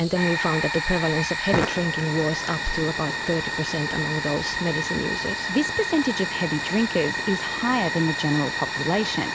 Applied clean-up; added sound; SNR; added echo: none; Fire; 2 dB; none.